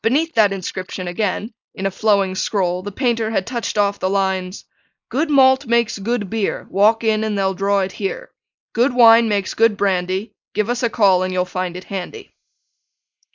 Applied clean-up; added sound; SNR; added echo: neural mask model Resemble Enhance denoiser.